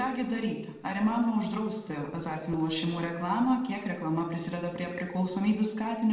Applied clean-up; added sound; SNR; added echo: neural separator model SepFormer DNS4.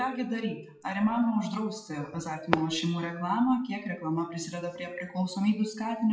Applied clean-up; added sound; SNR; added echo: classical method WPE with log-MMSE.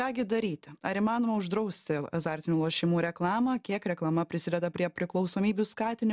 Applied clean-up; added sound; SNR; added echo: none; none; none; none.